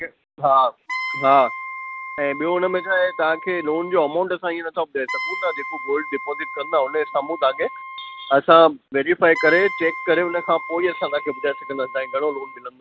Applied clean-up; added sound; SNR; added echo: none; Wind instrument, woodwind instrument; 11 dB; none.